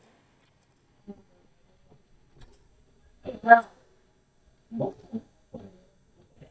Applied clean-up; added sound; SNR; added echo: neural mask model DeepFilterNet 3.